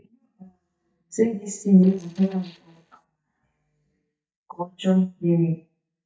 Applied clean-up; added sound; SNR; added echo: neural mask model DeepFilterNet 3.